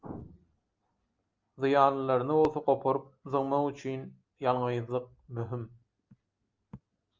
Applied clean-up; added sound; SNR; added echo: none; none; none; none.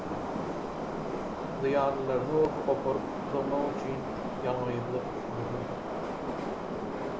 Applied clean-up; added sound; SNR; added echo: none; Subway, metro, underground; 1 dB; reverberation time 1.4 s.